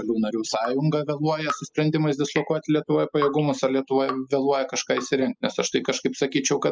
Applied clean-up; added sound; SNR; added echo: classical method spectral subtraction.